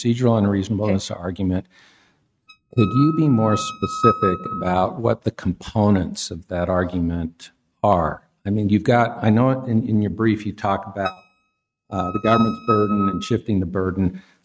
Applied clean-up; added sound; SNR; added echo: neural mask model RNNoise.